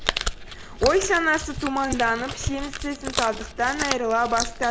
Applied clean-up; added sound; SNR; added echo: neural mask model Resemble Enhance denoiser.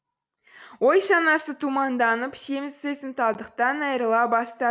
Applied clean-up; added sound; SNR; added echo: none; none; none; none.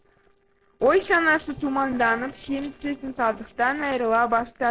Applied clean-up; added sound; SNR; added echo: neural separator model SepFormer DNS4.